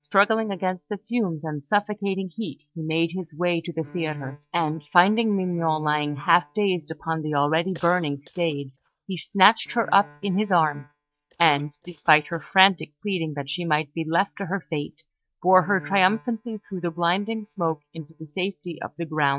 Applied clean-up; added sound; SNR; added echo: neural mask model DeepFilterNet 3.